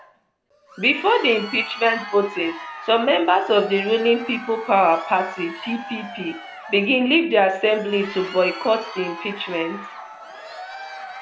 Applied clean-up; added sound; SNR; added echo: none; Crowd; 14 dB; none.